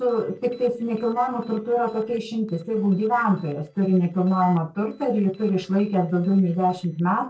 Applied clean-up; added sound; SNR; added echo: neural separator model SepFormer DNS4.